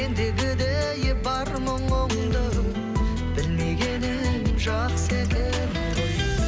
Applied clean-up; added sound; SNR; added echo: none; Brass instrument; 19 dB; none.